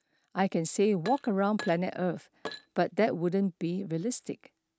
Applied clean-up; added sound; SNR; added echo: neural mask model RNNoise.